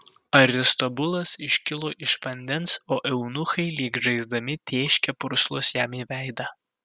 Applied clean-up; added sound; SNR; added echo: none; none; none; none.